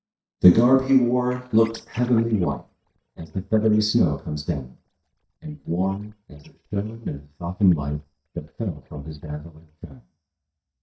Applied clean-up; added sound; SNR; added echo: neural mask model DeepFilterNet 3.